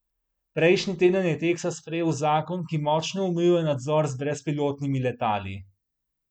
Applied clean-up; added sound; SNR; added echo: none; none; none; none.